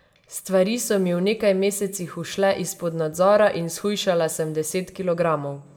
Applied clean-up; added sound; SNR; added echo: none; none; none; reverberation time 0.8 s.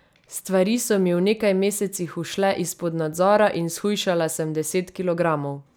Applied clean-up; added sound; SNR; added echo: none; none; none; none.